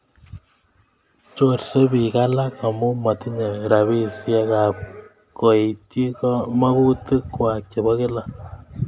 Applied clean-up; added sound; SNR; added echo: none; none; none; none.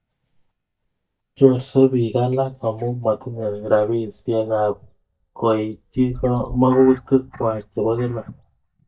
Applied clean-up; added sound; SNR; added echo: neural mask model DeepFilterNet 3.